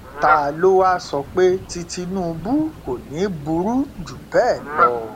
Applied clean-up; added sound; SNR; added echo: none; Fowl; 7 dB; none.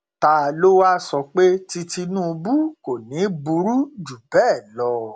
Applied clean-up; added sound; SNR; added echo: none; none; none; none.